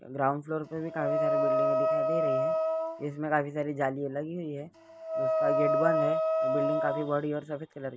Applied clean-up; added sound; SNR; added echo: none; Wind instrument, woodwind instrument; -4 dB; none.